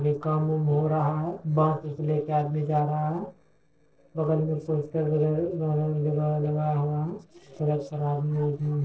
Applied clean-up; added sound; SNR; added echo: neural separator model SepFormer DNS4.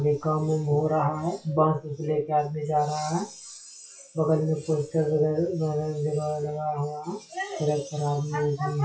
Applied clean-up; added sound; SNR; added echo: classical method WPE with log-MMSE.